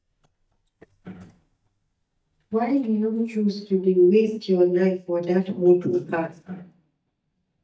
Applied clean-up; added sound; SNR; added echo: neural mask model DeepFilterNet 3.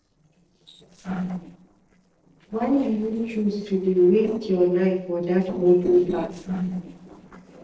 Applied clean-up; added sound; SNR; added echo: neural separator model SepFormer DNS4.